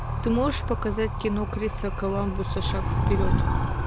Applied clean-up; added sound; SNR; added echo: none; Animal; -3 dB; none.